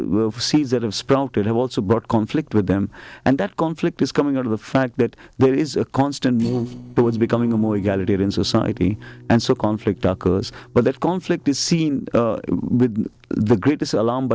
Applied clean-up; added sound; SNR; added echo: neural separator model SepFormer DNS4.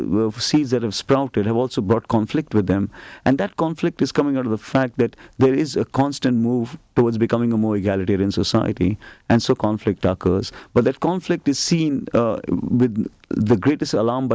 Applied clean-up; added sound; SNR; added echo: none; none; none; none.